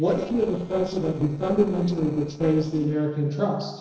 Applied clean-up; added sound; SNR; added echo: neural separator model SepFormer DNS4.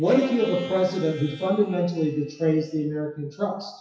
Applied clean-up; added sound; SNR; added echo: classical method WPE with log-MMSE.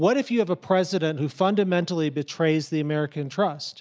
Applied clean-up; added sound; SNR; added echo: none; none; none; none.